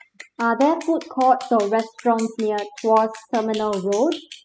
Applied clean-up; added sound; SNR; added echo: classical method spectral subtraction.